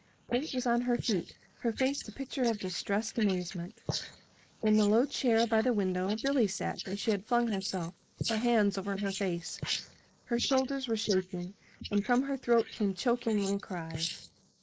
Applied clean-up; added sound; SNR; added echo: neural mask model Resemble Enhance denoiser.